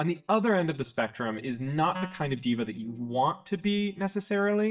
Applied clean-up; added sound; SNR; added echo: neural mask model DeepFilterNet 3.